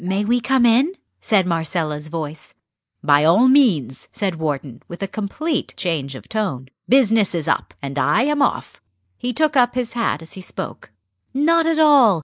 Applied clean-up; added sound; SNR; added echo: neural mask model Resemble Enhance denoiser.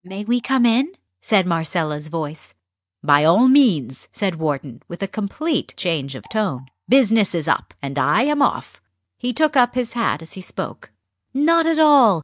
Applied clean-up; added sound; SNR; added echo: neural mask model DeepFilterNet 3.